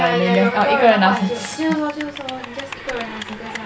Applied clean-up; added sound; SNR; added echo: none; Cheering / Clapping; 13 dB; none.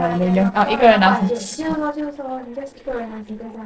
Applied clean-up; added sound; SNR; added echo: neural separator model SepFormer DNS4.